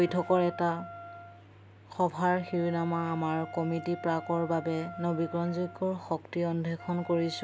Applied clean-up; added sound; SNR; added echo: none; Wind instrument, woodwind instrument; 15 dB; none.